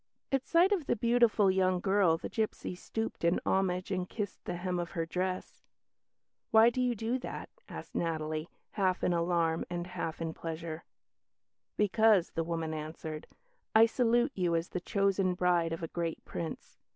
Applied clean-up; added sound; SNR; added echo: none; none; none; none.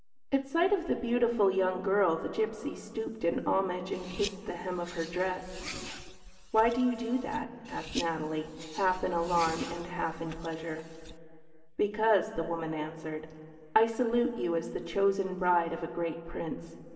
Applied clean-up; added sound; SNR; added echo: none; Car; 14 dB; reverberation time 2.4 s.